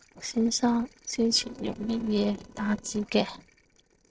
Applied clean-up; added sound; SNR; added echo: neural separator model SepFormer DNS4.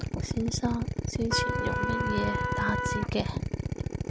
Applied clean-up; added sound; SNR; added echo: none; Drill + Trumpet; -3 dB; none.